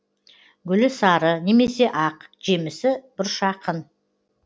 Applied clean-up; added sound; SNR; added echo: none; none; none; none.